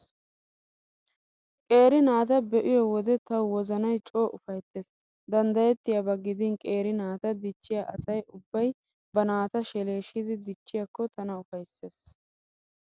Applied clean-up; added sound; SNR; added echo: none; none; none; none.